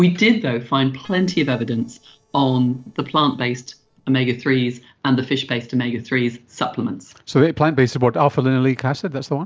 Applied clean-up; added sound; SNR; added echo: neural separator model SepFormer DNS4.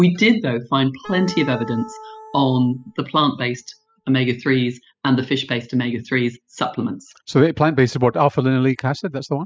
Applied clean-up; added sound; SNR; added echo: classical method spectral subtraction.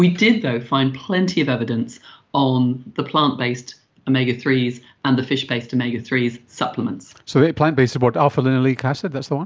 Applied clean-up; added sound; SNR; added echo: none; none; none; none.